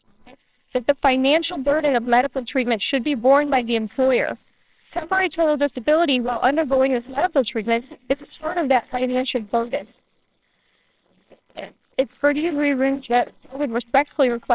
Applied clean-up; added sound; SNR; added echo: neural separator model SepFormer WHAMR!.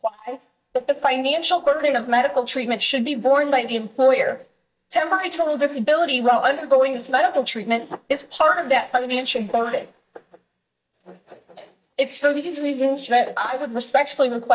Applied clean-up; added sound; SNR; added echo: neural mask model DeepFilterNet 3.